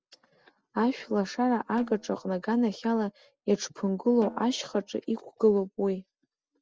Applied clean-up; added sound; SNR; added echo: neural separator model SepFormer DNS4.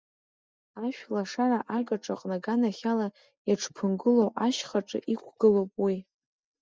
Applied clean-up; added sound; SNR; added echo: neural mask model DeepFilterNet 3.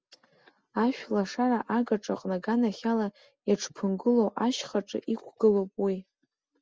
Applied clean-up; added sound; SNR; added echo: none; none; none; none.